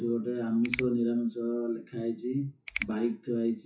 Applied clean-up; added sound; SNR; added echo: classical method WPE with log-MMSE.